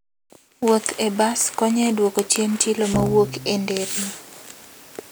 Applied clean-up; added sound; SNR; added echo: none; Drum; 9 dB; none.